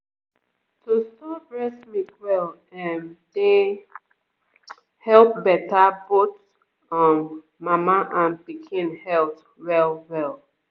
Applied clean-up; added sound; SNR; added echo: none; none; none; none.